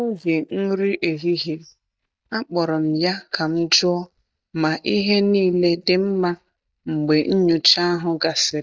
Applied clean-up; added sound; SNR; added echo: neural mask model DeepFilterNet 3.